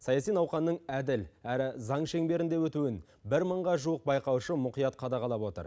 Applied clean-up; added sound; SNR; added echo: none; none; none; none.